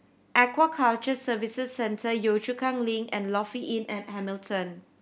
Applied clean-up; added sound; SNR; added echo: none; none; none; none.